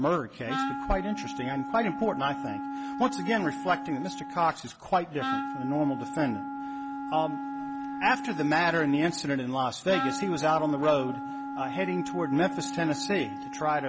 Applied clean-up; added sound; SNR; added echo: none; Wind instrument, woodwind instrument; 6 dB; none.